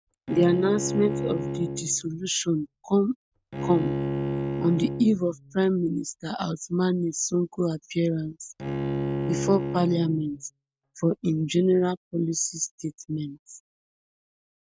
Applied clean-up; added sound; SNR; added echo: neural mask model RNNoise.